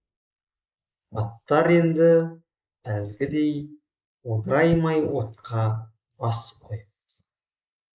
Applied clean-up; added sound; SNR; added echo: neural mask model Resemble Enhance denoiser.